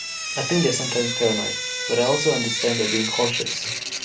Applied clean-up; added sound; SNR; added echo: none; Drip / Sink (filling or washing); 3 dB; reverberation time 0.2 s.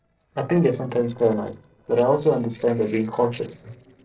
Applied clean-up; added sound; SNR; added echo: neural separator model SepFormer DNS4.